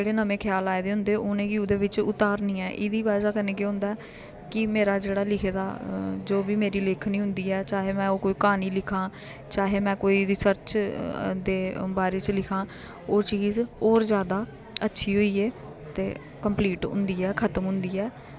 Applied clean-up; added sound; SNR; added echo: none; none; none; none.